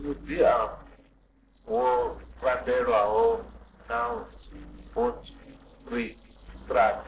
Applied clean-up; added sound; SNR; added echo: neural separator model SepFormer DNS4.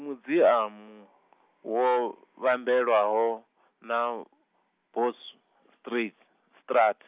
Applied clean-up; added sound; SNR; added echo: none; none; none; none.